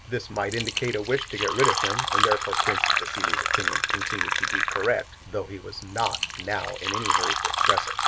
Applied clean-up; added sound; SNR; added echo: none; Fill (with liquid); -3 dB; none.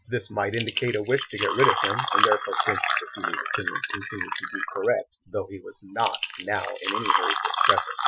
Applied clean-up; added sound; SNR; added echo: classical method Wiener filter.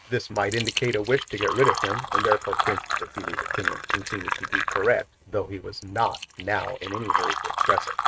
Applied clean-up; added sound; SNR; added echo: neural mask model RNNoise.